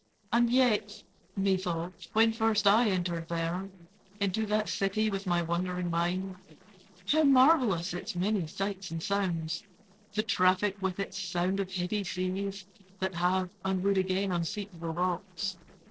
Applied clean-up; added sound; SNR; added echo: neural separator model SepFormer DNS4.